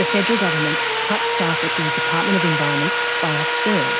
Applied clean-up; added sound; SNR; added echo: none; Sawing; -3 dB; none.